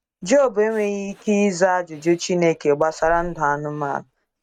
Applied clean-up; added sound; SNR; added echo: neural mask model RNNoise.